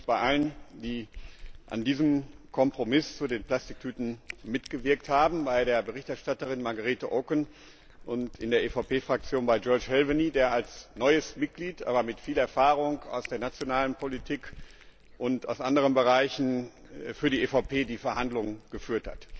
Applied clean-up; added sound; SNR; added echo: none; Cat; 18 dB; none.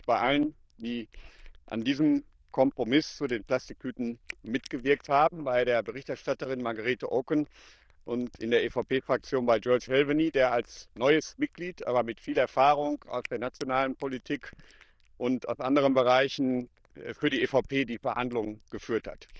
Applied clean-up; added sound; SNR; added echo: neural diffusion model UNIVERSE++.